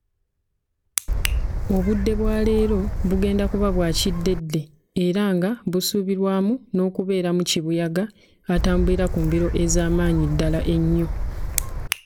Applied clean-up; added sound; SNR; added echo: none; Gull, seagull / Wind; 2 dB; none.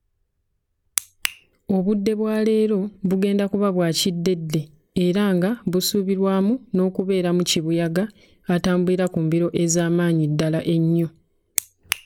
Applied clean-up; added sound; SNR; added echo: none; none; none; none.